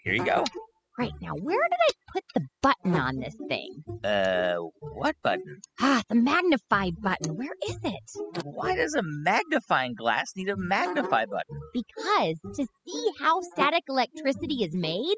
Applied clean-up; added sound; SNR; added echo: classical method spectral subtraction.